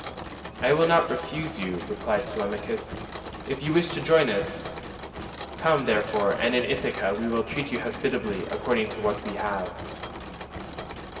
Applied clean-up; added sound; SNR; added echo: none; Mechanisms; 10 dB; reverberation time 2.5 s.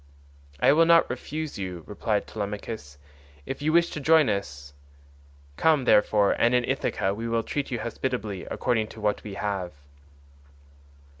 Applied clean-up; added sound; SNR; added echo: none; none; none; none.